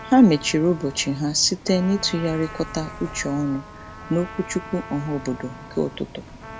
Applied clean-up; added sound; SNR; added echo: none; Trumpet + Bus; 15 dB; none.